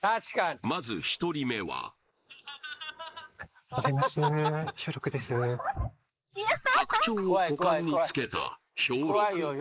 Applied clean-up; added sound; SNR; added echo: neural mask model Resemble Enhance denoiser.